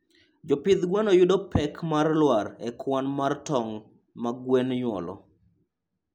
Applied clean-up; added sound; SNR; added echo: none; none; none; none.